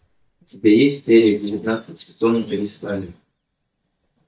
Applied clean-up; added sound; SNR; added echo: neural mask model DeepFilterNet 3.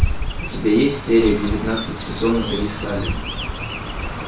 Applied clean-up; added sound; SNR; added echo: none; Chirp, tweet; 4 dB; reverberation time 0.3 s.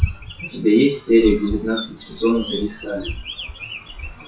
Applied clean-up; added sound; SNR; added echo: classical method WPE with log-MMSE.